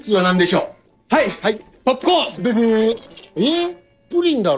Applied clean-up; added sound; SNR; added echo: neural separator model SepFormer DNS4.